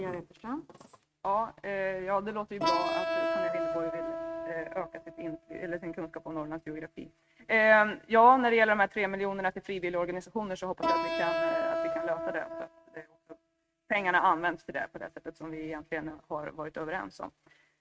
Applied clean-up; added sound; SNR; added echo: neural mask model RNNoise.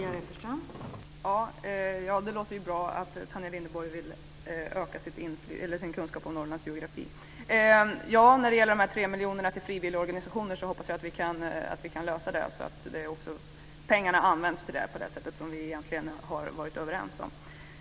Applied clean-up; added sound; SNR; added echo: none; none; none; none.